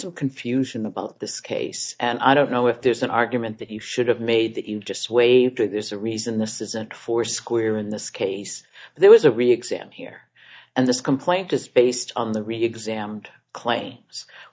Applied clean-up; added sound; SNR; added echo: neural mask model DeepFilterNet 3.